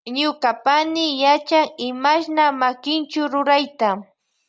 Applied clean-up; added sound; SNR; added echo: none; none; none; none.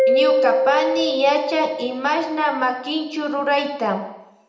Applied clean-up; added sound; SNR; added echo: none; Mallet percussion; 1 dB; reverberation time 0.8 s.